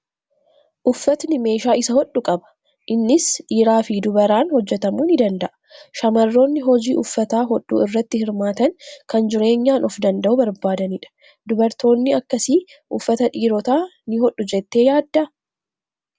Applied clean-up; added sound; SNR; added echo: none; none; none; none.